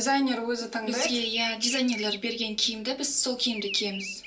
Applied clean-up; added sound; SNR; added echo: none; Bird vocalization, bird call, bird song; 12 dB; reverberation time 0.3 s.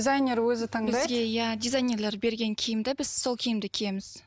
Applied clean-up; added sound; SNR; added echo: none; none; none; none.